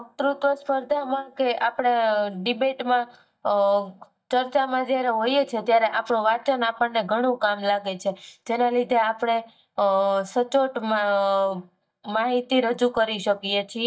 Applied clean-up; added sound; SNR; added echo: neural mask model DeepFilterNet 3.